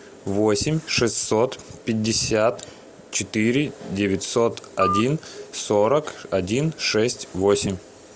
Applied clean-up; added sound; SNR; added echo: none; Telephone; 6 dB; none.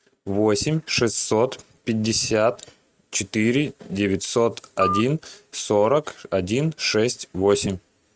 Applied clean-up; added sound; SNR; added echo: neural mask model RNNoise.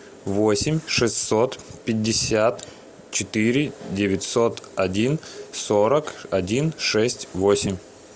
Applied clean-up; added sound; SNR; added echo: none; none; none; none.